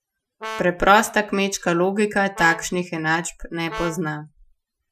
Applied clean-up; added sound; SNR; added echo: classical method Wiener filter.